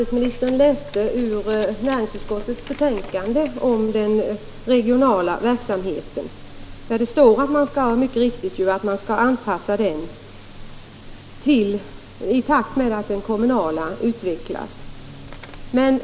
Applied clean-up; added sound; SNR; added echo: none; Buzz; 16 dB; none.